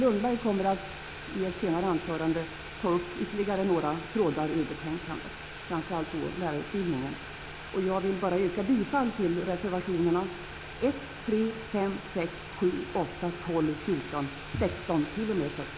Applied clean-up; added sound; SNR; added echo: none; Boiling; 13 dB; none.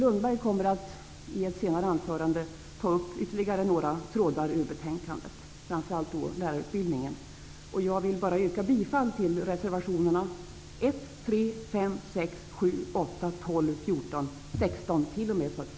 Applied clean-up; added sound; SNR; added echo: none; none; none; none.